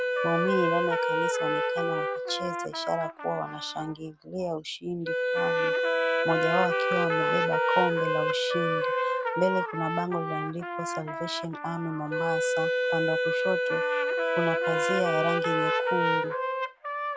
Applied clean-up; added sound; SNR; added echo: none; Wind instrument, woodwind instrument + Trumpet; -4 dB; none.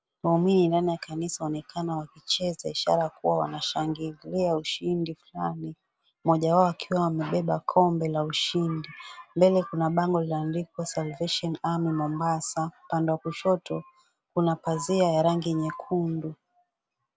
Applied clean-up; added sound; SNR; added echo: none; none; none; none.